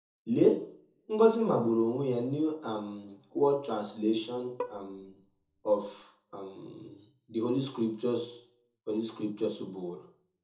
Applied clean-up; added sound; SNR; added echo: neural separator model SepFormer DNS4.